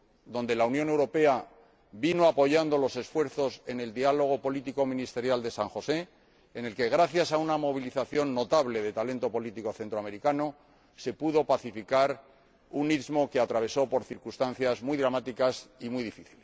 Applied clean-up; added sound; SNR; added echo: none; none; none; none.